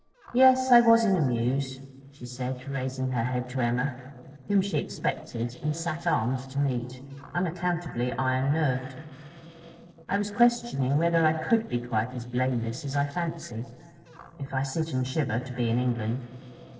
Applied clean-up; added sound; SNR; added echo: neural separator model SepFormer DNS4.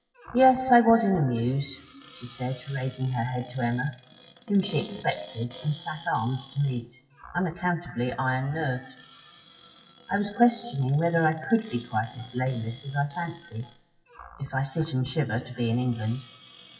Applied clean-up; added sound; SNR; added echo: classical method WPE with log-MMSE.